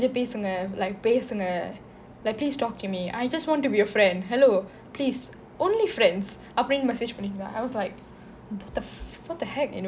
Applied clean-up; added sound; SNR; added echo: none; none; none; none.